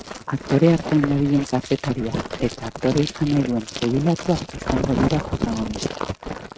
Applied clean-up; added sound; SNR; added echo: neural mask model RNNoise.